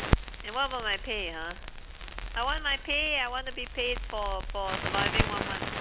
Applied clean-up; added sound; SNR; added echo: none; Crackle; 0 dB; none.